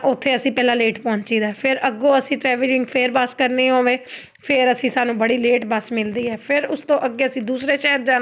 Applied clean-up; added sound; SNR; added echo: none; none; none; none.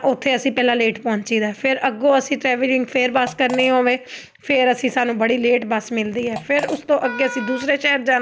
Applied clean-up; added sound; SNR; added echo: none; Fart + Wind instrument, woodwind instrument; 14 dB; none.